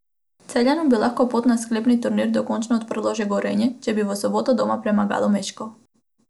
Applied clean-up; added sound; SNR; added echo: none; none; none; none.